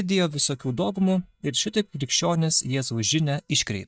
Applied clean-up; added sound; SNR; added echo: neural mask model DeepFilterNet 3.